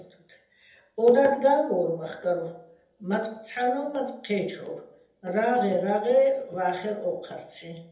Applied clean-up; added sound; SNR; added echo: none; none; none; reverberation time 0.7 s.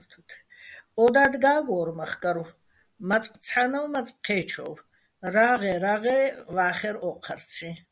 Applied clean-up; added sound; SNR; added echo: none; none; none; none.